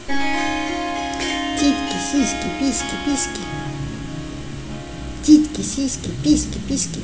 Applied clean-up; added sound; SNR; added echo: none; Harp; 6 dB; none.